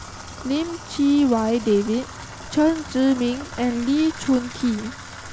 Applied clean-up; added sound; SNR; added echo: none; Bathtub (filling or washing) / Water tap, faucet; 14 dB; none.